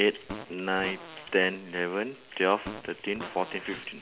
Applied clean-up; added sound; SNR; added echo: none; Fart; 14 dB; none.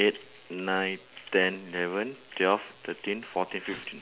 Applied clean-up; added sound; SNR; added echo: none; none; none; none.